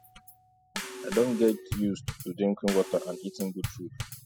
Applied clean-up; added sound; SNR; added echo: classical method spectral subtraction.